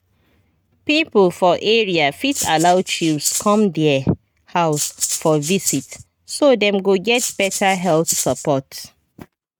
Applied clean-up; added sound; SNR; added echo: neural mask model RNNoise.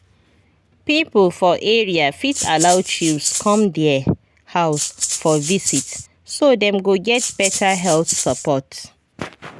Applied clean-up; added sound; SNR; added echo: none; Rattle (instrument); 5 dB; none.